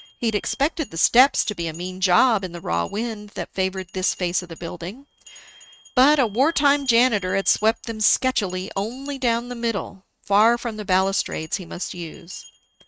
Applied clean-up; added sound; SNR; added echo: neural mask model RNNoise.